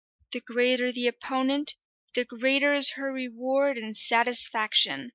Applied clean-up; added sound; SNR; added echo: neural mask model Resemble Enhance denoiser.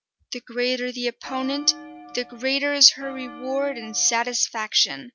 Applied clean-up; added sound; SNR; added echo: none; Bell; 16 dB; none.